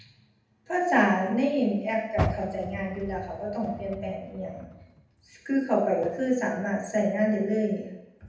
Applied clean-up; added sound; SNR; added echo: none; Car; 12 dB; reverberation time 0.8 s.